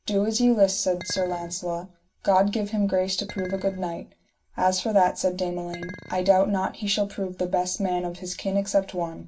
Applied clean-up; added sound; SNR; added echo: none; Chink, clink; 17 dB; reverberation time 0.2 s.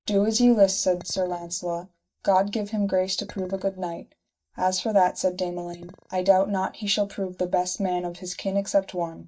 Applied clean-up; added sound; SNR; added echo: neural mask model DeepFilterNet 3.